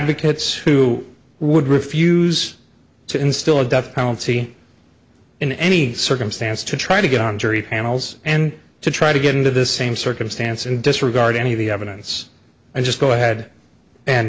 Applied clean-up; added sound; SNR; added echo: none; none; none; none.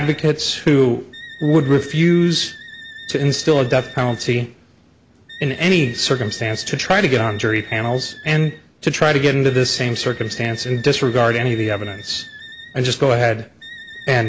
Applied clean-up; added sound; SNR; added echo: none; Wind instrument, woodwind instrument; 19 dB; none.